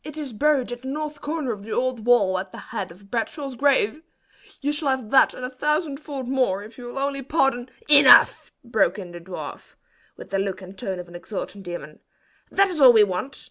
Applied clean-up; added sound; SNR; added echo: none; none; none; none.